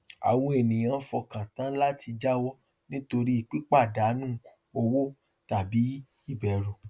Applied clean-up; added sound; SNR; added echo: none; none; none; none.